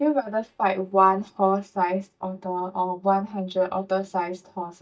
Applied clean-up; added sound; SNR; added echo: neural mask model DeepFilterNet 3.